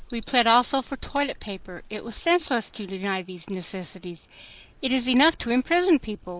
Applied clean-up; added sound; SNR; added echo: neural mask model Resemble Enhance denoiser.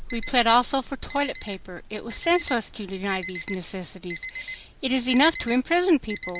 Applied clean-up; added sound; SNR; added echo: none; Alarm; 13 dB; none.